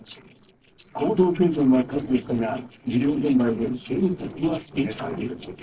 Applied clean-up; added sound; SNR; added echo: neural separator model SepFormer DNS4.